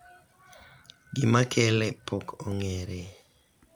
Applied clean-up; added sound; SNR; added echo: none; none; none; none.